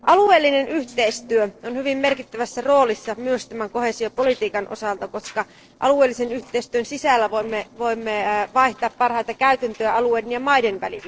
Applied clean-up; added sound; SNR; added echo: neural separator model SepFormer DNS4.